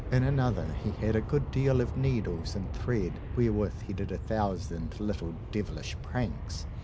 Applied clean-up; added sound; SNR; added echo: none; Aircraft; 5 dB; none.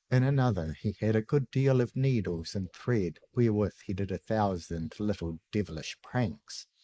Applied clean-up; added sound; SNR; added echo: neural mask model Resemble Enhance denoiser.